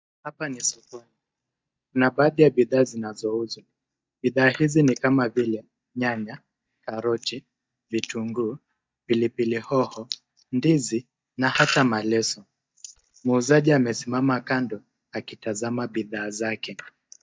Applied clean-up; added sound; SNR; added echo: neural mask model DeepFilterNet 3.